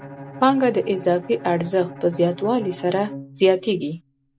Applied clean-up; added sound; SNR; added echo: none; Bowed string instrument; 17 dB; none.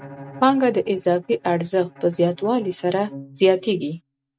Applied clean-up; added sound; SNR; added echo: neural mask model RNNoise.